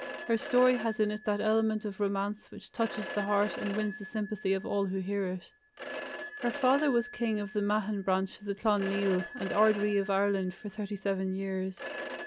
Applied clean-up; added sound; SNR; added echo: none; Telephone; 10 dB; none.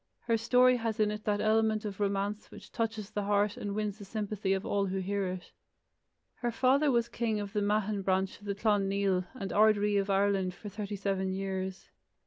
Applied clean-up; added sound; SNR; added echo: none; none; none; none.